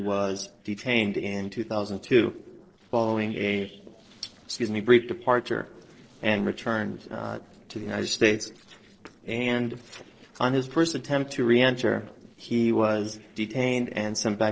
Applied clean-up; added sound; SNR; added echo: neural separator model SepFormer DNS4.